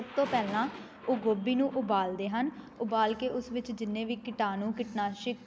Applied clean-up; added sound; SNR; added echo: none; Thunder; 17 dB; none.